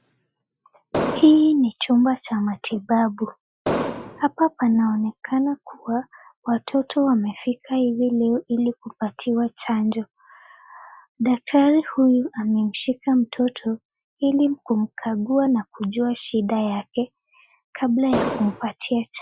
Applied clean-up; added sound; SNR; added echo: classical method Wiener filter.